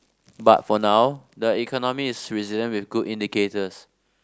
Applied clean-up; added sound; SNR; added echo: none; none; none; none.